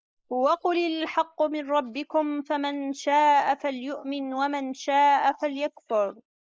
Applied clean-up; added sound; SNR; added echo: neural mask model Resemble Enhance denoiser.